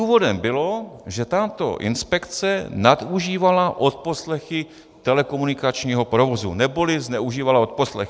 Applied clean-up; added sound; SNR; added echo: none; none; none; none.